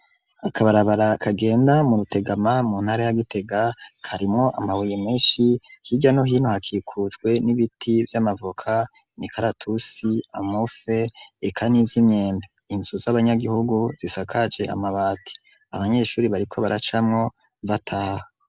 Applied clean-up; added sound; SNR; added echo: none; none; none; none.